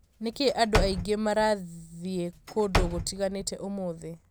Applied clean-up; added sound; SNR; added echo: none; Slam / Wood; 4 dB; none.